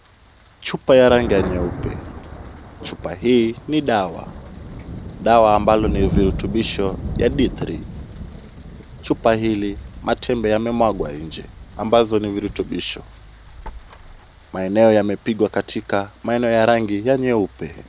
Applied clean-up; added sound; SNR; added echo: none; Thunder; 11 dB; none.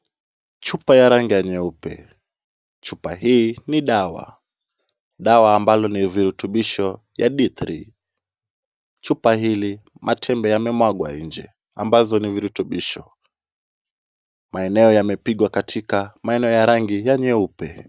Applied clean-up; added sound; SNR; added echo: none; none; none; none.